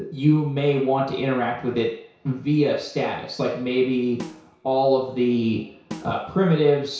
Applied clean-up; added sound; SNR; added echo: none; Snare drum; 18 dB; reverberation time 0.6 s.